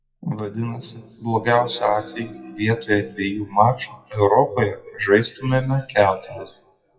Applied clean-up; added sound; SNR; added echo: classical method WPE with log-MMSE.